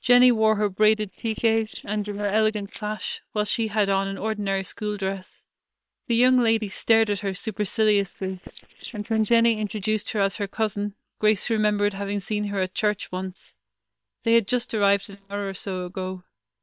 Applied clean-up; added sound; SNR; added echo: neural separator model SepFormer WHAM!.